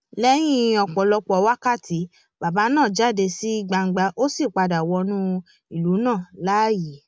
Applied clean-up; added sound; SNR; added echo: none; none; none; none.